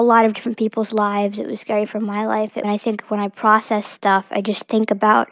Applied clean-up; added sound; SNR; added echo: none; none; none; none.